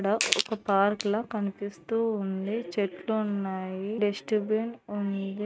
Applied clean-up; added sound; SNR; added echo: neural mask model RNNoise.